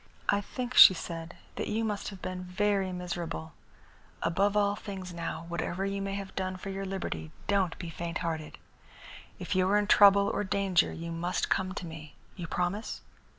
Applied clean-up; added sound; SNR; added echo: none; none; none; none.